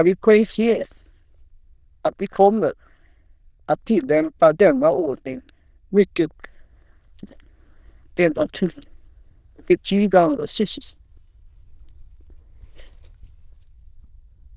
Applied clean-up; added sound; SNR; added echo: neural diffusion model UNIVERSE++.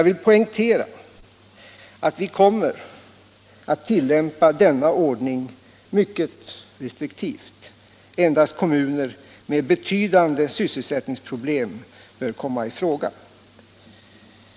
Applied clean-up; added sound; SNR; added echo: none; none; none; none.